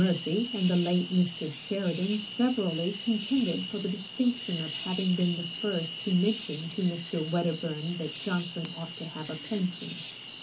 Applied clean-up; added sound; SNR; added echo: none; Cricket / Frog; 10 dB; reverberation time 0.3 s.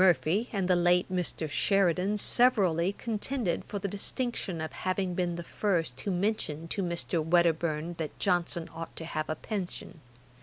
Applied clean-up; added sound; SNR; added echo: none; none; none; none.